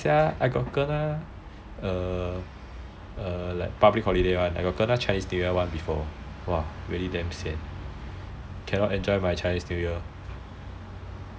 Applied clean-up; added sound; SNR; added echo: none; none; none; none.